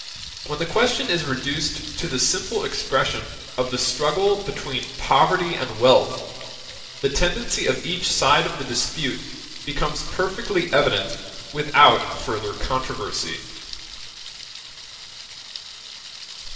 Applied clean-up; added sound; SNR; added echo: none; Thunder; 14 dB; reverberation time 2.9 s.